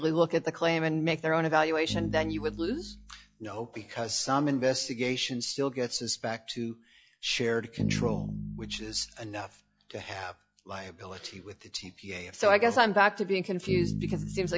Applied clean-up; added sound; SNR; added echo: classical method log-MMSE.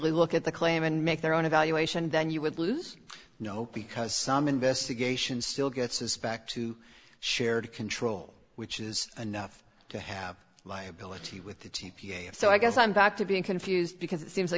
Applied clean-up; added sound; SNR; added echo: none; none; none; none.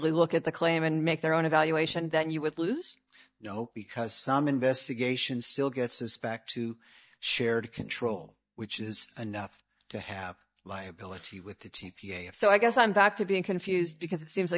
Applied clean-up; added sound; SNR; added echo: neural mask model DeepFilterNet 3.